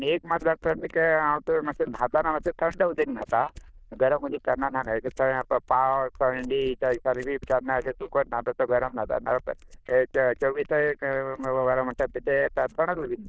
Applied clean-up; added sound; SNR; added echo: neural diffusion model UNIVERSE++.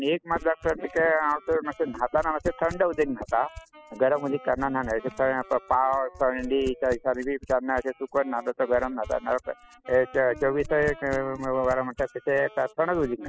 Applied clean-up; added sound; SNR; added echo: classical method spectral subtraction.